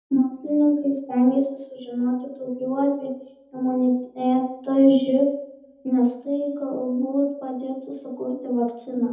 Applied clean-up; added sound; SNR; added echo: none; none; none; reverberation time 0.7 s.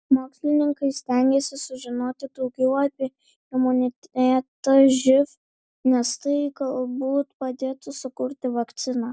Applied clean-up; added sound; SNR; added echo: none; none; none; none.